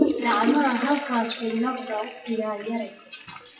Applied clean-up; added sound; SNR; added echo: classical method WPE with log-MMSE.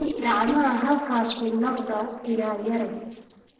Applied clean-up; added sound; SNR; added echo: neural separator model SepFormer DNS4.